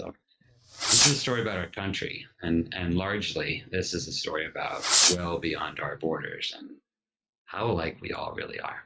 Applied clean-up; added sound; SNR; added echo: neural mask model RNNoise.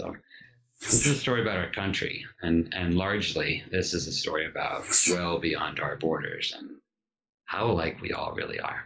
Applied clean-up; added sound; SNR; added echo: neural mask model Resemble Enhance denoiser.